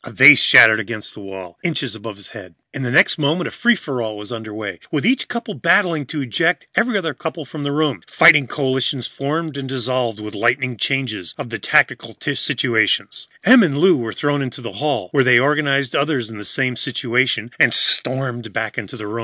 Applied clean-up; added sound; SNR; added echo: none; none; none; none.